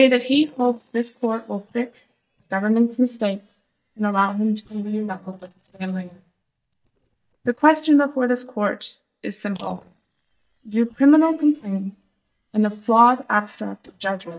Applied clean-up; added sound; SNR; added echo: neural mask model DeepFilterNet 3.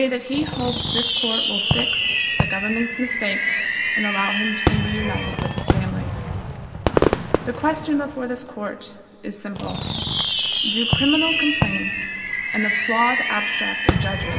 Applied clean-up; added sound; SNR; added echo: none; Fireworks; -4 dB; reverberation time 2.2 s.